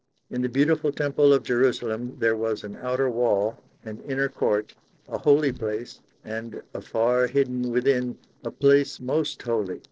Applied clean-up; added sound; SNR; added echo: neural separator model SepFormer DNS4.